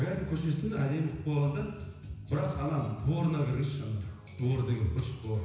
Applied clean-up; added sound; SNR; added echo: none; none; none; reverberation time 1.0 s.